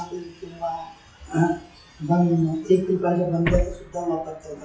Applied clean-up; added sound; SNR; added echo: classical method WPE with log-MMSE.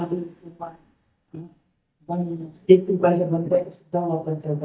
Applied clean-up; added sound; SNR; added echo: neural mask model DeepFilterNet 3.